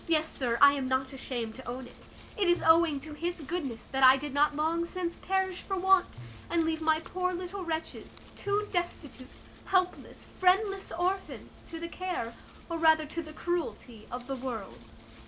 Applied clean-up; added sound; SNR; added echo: none; Wind + Tabla; 19 dB; none.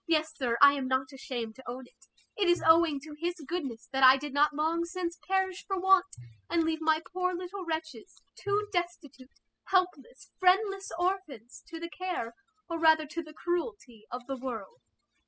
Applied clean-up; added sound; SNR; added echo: classical method spectral subtraction.